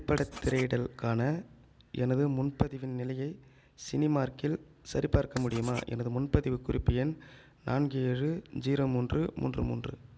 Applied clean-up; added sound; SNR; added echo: none; Writing; 15 dB; none.